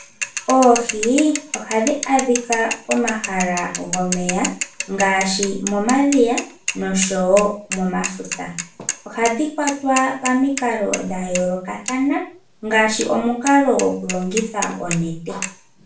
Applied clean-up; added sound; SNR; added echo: none; Mechanisms / Bicycle; 9 dB; reverberation time 0.4 s.